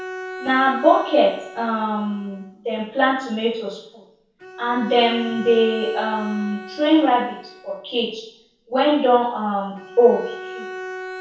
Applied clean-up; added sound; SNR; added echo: none; Bowed string instrument; 15 dB; reverberation time 0.6 s.